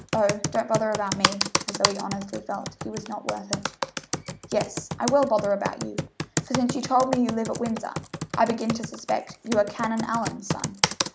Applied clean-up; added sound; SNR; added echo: none; Computer keyboard; 4 dB; none.